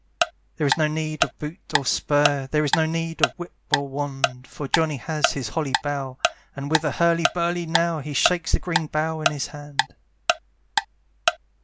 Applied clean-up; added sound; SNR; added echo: none; Tick-tock; 2 dB; none.